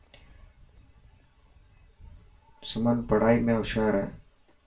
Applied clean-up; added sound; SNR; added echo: none; Wind; 18 dB; reverberation time 0.2 s.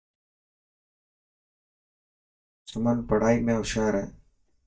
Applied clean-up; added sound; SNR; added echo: neural mask model DeepFilterNet 3.